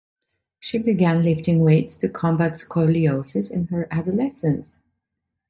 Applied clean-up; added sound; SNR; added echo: neural mask model DeepFilterNet 3.